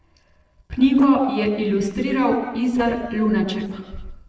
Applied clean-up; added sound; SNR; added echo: neural separator model SepFormer DNS4.